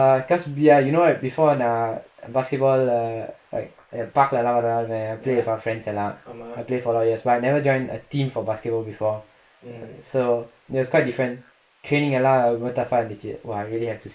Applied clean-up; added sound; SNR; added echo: neural mask model Resemble Enhance denoiser.